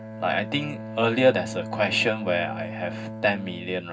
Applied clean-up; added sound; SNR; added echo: none; Bowed string instrument; 10 dB; reverberation time 0.4 s.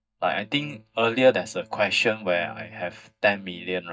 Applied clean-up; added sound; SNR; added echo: neural mask model DeepFilterNet 3.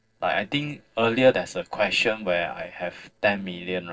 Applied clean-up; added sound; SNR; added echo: neural separator model SepFormer DNS4.